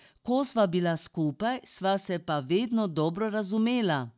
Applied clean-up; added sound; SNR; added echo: none; none; none; none.